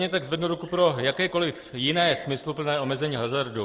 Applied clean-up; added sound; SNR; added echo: neural separator model SepFormer DNS4.